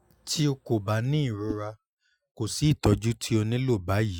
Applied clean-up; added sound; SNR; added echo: classical method Wiener filter.